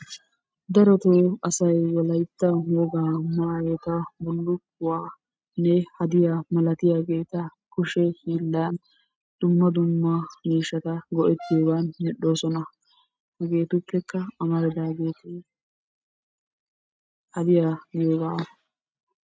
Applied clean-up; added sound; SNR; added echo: neural mask model RNNoise.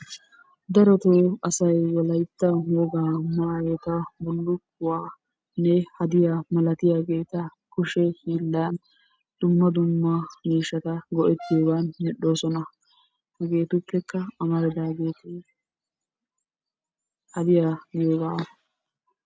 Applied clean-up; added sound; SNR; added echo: none; Brass instrument; 19 dB; none.